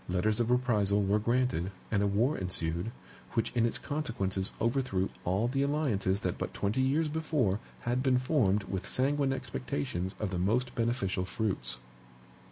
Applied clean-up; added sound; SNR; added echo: none; none; none; none.